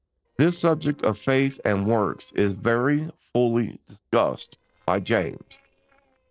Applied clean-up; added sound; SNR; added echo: neural separator model SepFormer DNS4.